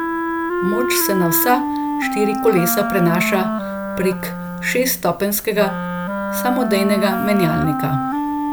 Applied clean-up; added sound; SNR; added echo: none; Wind instrument, woodwind instrument; 2 dB; none.